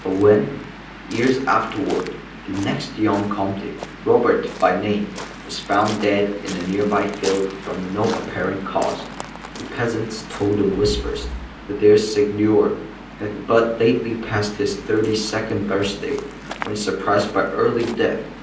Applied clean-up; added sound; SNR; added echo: none; Waves, surf; 14 dB; reverberation time 0.6 s.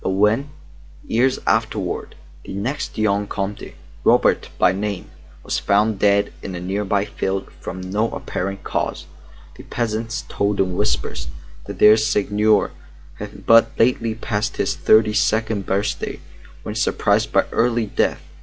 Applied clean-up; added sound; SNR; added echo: none; none; none; none.